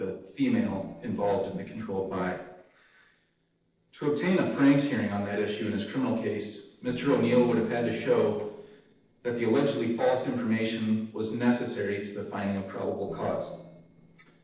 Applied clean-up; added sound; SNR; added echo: neural separator model SepFormer DNS4.